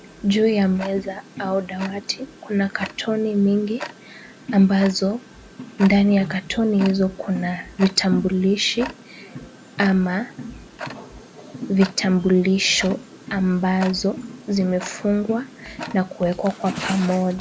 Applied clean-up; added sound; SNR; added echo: none; Tick-tock; 14 dB; none.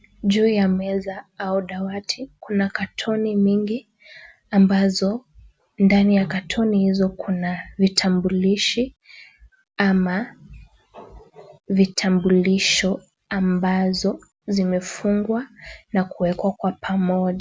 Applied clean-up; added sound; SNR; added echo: none; none; none; none.